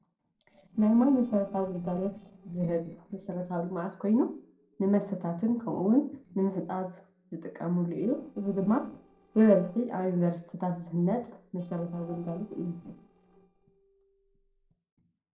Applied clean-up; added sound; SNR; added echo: neural separator model SepFormer DNS4.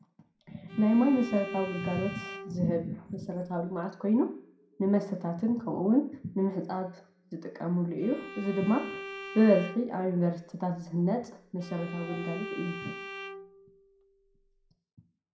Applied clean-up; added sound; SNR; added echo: none; Bowed string instrument; 13 dB; reverberation time 0.5 s.